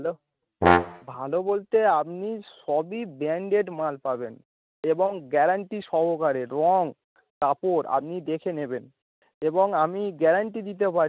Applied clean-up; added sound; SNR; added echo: neural mask model RNNoise.